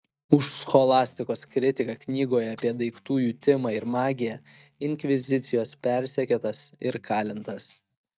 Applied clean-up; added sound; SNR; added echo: neural mask model DeepFilterNet 3.